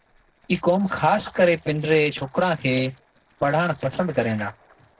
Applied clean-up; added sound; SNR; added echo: neural separator model SepFormer DNS4.